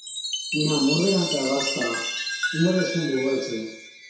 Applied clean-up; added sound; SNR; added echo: none; Chime; 5 dB; reverberation time 0.7 s.